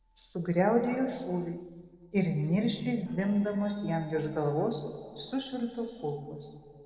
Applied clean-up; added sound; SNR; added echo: neural separator model SepFormer DNS4.